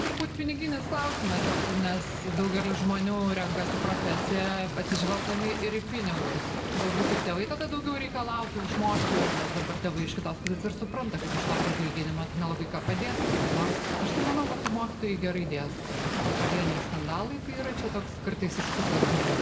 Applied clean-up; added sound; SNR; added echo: none; Waves, surf; 0 dB; reverberation time 0.8 s.